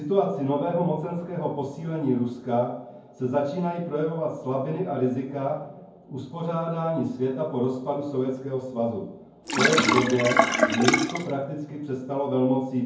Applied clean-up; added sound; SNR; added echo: none; Sink (filling or washing); -2 dB; reverberation time 0.9 s.